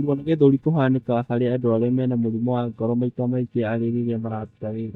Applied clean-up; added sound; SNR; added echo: neural mask model DeepFilterNet 3.